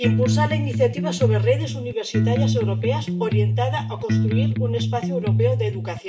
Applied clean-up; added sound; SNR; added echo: none; Electric guitar; -4 dB; reverberation time 0.4 s.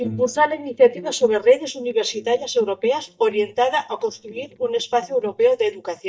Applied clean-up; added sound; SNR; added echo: neural mask model DeepFilterNet 3.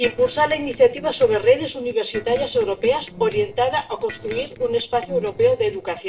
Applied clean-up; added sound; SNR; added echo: neural separator model SepFormer DNS4.